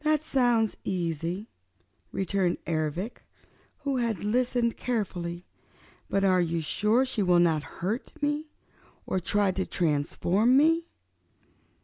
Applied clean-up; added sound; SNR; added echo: none; none; none; none.